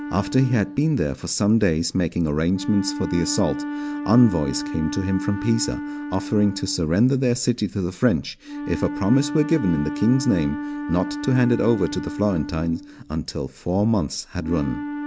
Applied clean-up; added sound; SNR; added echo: none; Wind instrument, woodwind instrument; 9 dB; none.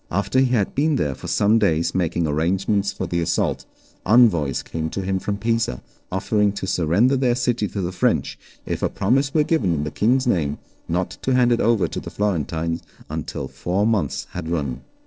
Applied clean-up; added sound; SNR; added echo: neural separator model SepFormer DNS4.